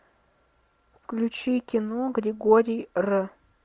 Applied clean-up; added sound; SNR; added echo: none; none; none; none.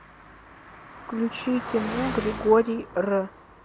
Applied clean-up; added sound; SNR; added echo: none; Car passing by; 11 dB; none.